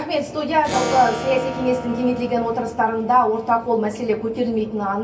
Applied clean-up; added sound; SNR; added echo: none; Acoustic guitar / Strum; 9 dB; reverberation time 0.3 s.